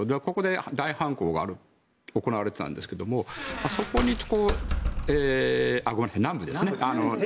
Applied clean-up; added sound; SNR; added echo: none; Squeak; 4 dB; none.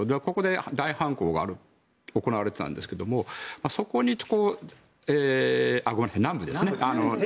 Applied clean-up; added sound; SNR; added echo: none; none; none; none.